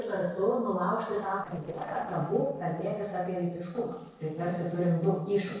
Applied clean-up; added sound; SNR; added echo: neural separator model SepFormer DNS4.